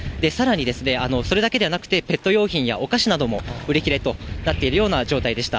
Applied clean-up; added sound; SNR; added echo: none; none; none; none.